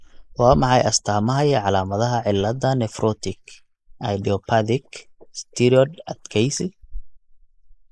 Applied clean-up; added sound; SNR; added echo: neural mask model Resemble Enhance denoiser.